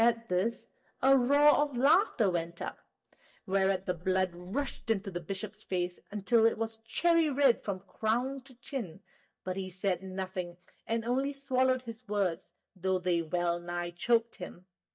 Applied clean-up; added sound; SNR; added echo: neural mask model DeepFilterNet 3.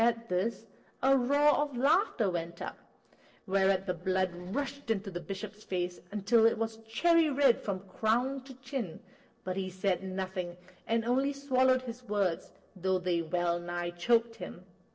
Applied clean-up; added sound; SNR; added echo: neural separator model SepFormer DNS4.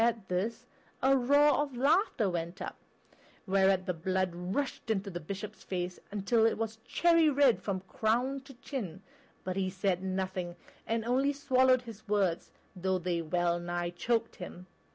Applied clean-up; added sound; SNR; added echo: none; none; none; none.